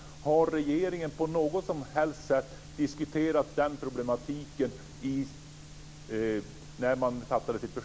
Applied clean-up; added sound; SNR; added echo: none; none; none; none.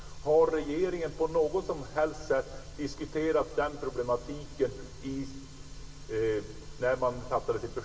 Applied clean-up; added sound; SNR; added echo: none; none; none; reverberation time 2.8 s.